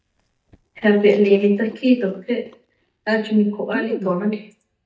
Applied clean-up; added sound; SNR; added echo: neural mask model DeepFilterNet 3.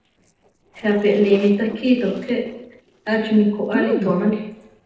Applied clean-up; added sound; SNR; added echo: neural separator model SepFormer DNS4.